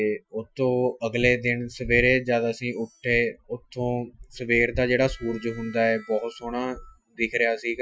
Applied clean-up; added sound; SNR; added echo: classical method Wiener filter.